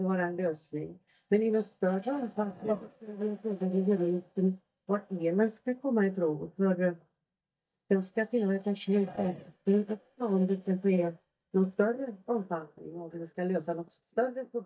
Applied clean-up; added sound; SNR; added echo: neural mask model DeepFilterNet 3.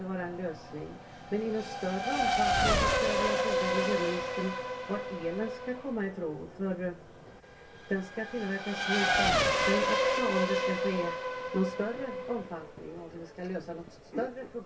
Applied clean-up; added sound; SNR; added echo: none; Race car, auto racing / Accelerating, revving, vroom; -3 dB; reverberation time 0.2 s.